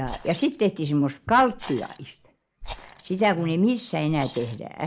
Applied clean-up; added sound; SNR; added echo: neural mask model Resemble Enhance denoiser.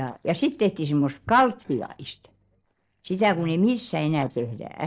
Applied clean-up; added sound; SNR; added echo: neural separator model SepFormer DNS4.